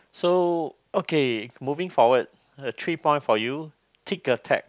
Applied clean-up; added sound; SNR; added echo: none; none; none; none.